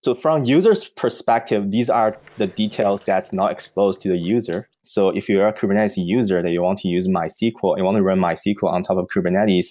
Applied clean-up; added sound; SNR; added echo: neural mask model DeepFilterNet 3.